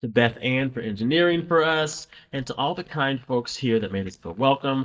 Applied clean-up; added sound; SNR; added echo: neural mask model DeepFilterNet 3.